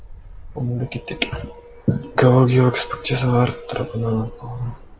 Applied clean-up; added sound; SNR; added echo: none; Fixed-wing aircraft, airplane; 20 dB; none.